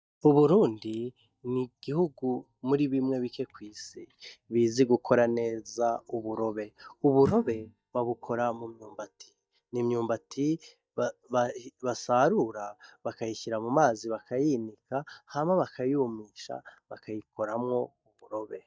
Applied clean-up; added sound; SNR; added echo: neural mask model DeepFilterNet 3.